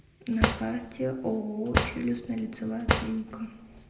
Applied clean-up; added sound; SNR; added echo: none; Drawer open or close; 0 dB; reverberation time 0.7 s.